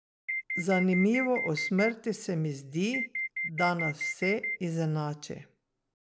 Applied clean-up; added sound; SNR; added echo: none; Alarm; 3 dB; none.